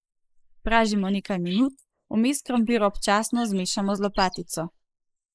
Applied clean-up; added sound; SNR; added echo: neural mask model Resemble Enhance denoiser.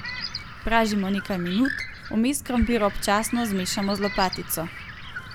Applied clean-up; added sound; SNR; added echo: none; Bird; 10 dB; none.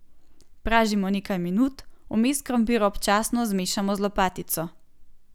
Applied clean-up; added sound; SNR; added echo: none; none; none; none.